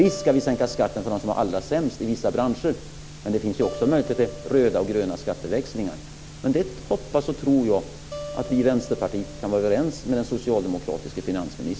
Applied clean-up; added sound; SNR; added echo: none; Acoustic guitar; 18 dB; none.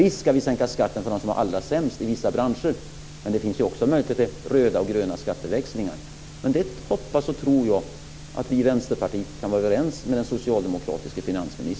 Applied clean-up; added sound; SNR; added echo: none; none; none; none.